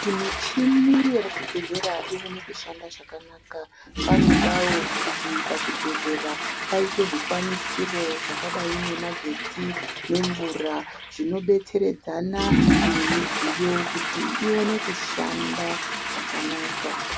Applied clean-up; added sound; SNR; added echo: none; Toilet flush / Water; 0 dB; none.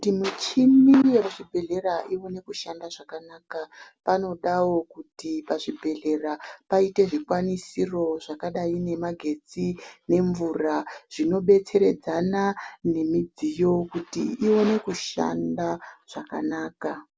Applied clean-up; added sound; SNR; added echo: none; none; none; none.